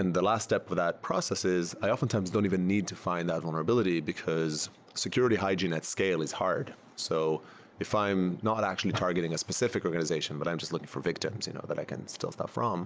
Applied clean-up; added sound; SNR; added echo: none; none; none; none.